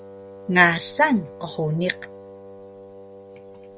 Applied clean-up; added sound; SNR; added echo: none; Wind instrument, woodwind instrument; 16 dB; none.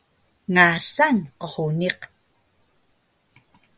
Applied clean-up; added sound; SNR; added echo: none; none; none; none.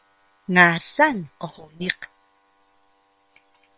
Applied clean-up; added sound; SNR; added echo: neural separator model SepFormer WHAM!.